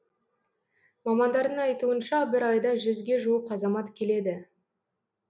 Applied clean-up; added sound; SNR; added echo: none; none; none; none.